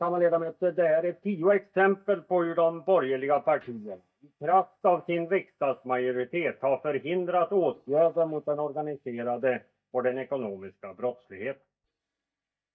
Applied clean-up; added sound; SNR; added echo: neural mask model DeepFilterNet 3.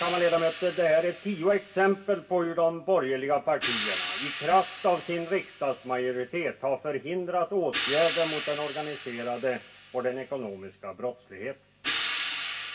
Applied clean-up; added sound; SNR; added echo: none; Hi-hat; 5 dB; reverberation time 0.2 s.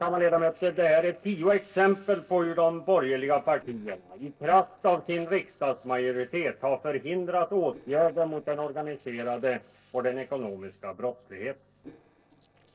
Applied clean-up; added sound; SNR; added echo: neural separator model SepFormer DNS4.